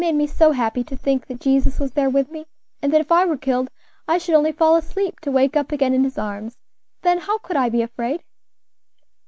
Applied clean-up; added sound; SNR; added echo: none; none; none; none.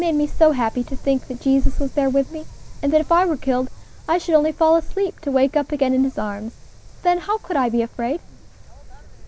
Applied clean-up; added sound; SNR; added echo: none; Wind; 17 dB; none.